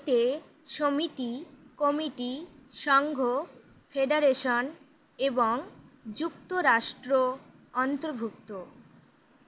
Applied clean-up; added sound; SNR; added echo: none; none; none; none.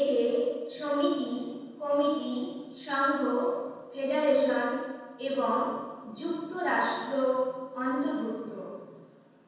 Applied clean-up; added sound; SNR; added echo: none; none; none; reverberation time 1.2 s.